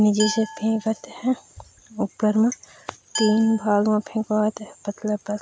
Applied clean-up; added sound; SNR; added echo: none; Glass; 13 dB; none.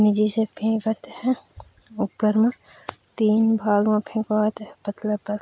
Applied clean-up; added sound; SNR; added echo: none; none; none; none.